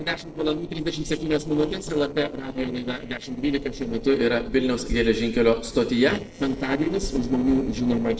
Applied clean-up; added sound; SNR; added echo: neural separator model SepFormer DNS4.